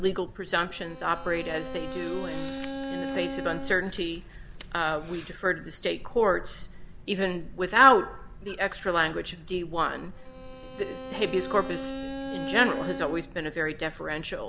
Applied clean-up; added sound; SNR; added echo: none; Bowed string instrument; 8 dB; none.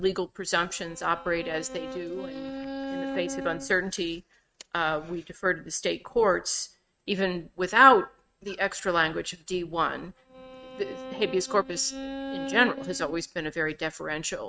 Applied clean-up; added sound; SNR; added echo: neural mask model RNNoise.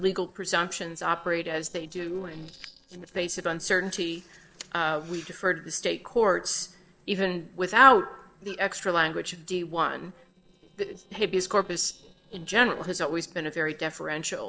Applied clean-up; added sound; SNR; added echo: neural separator model SepFormer DNS4.